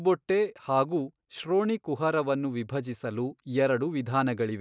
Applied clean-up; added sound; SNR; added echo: none; none; none; none.